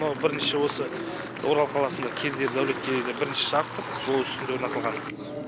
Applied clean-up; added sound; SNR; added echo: none; Chewing, mastication; 9 dB; none.